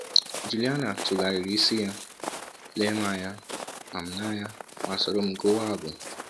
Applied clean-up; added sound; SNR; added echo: none; Walk, footsteps; 10 dB; none.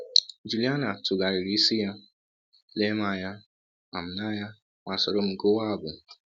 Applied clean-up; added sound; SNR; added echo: none; none; none; none.